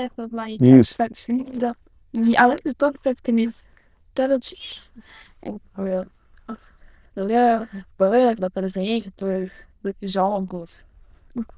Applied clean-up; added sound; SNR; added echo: neural diffusion model UNIVERSE++.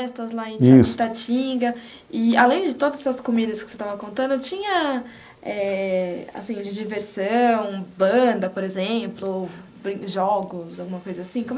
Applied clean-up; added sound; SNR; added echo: neural mask model Resemble Enhance denoiser.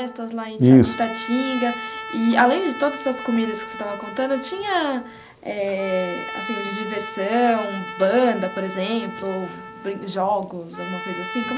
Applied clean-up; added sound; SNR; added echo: none; Trumpet; 11 dB; none.